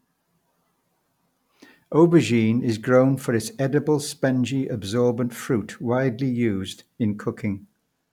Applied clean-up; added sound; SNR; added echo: none; none; none; none.